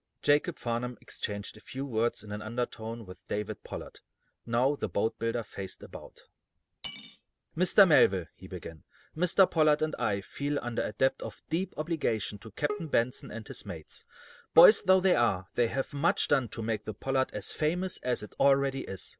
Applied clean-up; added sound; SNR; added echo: none; Bowed string instrument + Cutlery, silverware / Dishes, pots, and pans; 15 dB; none.